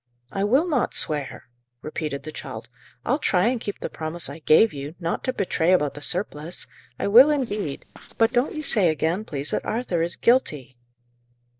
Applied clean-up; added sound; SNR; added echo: neural separator model SepFormer DNS4.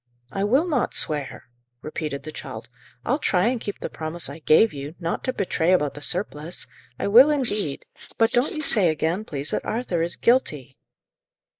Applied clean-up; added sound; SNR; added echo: neural mask model Resemble Enhance denoiser.